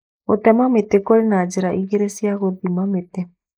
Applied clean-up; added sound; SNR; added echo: neural mask model Resemble Enhance denoiser.